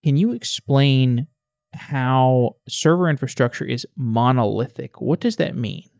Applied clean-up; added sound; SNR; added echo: neural mask model DeepFilterNet 3.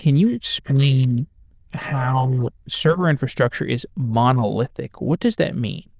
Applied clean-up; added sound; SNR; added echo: neural diffusion model UNIVERSE++.